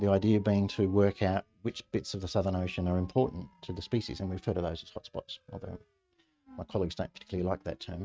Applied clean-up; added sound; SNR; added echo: neural mask model RNNoise.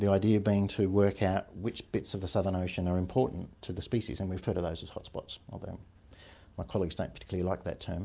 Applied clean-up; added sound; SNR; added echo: none; none; none; none.